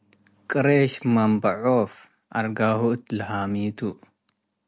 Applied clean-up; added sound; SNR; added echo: none; none; none; none.